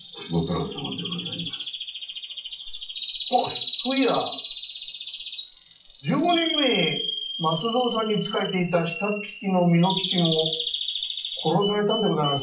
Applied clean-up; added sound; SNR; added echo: classical method WPE with log-MMSE.